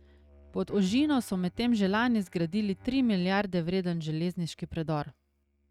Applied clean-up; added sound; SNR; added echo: neural mask model RNNoise.